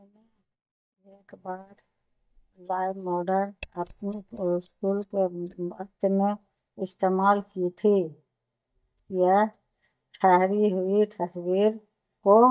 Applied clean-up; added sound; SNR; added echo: neural mask model DeepFilterNet 3.